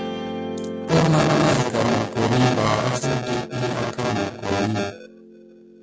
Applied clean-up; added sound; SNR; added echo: none; Guitar; 11 dB; none.